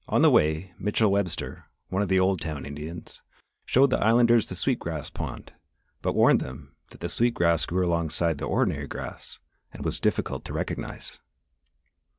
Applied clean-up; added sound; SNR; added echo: none; none; none; none.